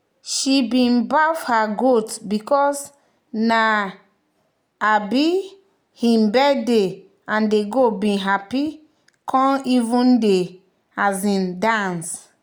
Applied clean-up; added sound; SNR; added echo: none; none; none; none.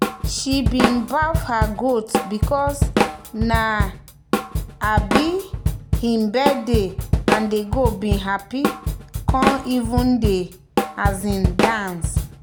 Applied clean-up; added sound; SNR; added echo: none; Drum kit; 0 dB; none.